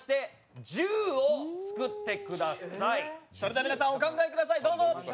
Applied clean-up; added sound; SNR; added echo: none; none; none; none.